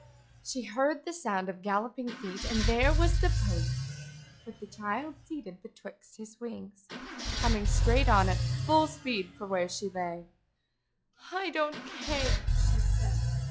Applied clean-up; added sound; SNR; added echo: classical method log-MMSE.